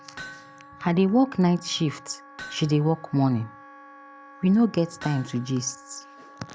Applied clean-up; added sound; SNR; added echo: none; Hammer + Wind instrument, woodwind instrument; 19 dB; none.